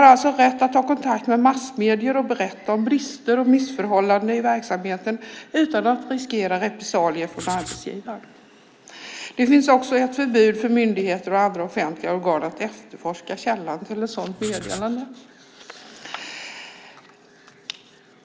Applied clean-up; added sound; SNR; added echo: none; Writing; 15 dB; none.